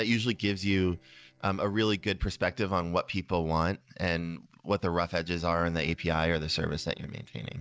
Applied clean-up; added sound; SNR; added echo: neural separator model SepFormer DNS4.